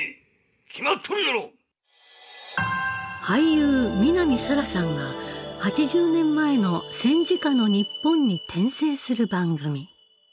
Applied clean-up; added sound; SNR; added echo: none; none; none; none.